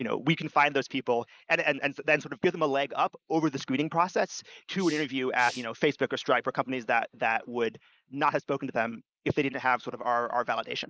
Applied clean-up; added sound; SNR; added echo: neural mask model Resemble Enhance denoiser.